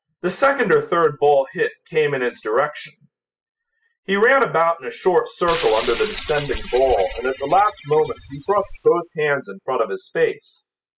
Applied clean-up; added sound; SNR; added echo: classical method spectral subtraction.